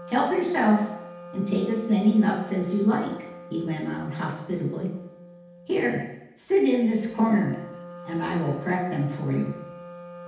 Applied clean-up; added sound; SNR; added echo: none; Wind instrument, woodwind instrument; 16 dB; reverberation time 0.8 s.